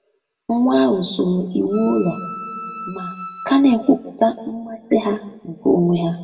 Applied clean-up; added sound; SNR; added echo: none; Wind instrument, woodwind instrument; 14 dB; reverberation time 1.0 s.